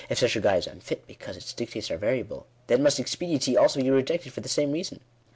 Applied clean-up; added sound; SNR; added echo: none; none; none; none.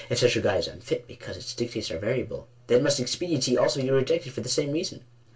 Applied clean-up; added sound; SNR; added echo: none; none; none; reverberation time 0.2 s.